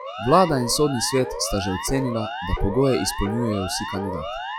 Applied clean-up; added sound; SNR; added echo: classical method log-MMSE.